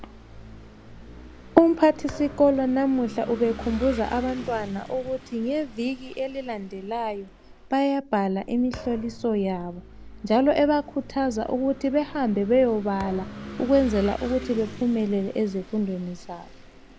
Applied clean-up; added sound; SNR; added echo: none; Thump, thud + Engine / Vehicle; 15 dB; none.